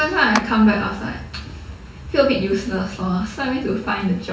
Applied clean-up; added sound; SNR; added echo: none; Clapping; 11 dB; reverberation time 1.6 s.